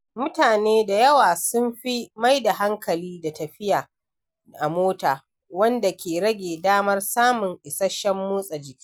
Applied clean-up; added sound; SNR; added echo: none; none; none; none.